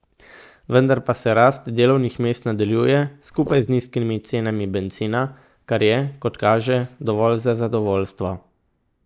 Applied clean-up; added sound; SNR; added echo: neural mask model DeepFilterNet 3.